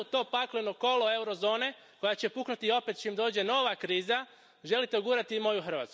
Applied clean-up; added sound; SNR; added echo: none; none; none; none.